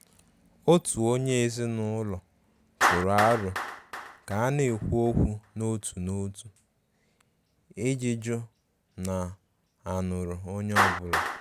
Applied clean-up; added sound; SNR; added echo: none; Clapping; 6 dB; none.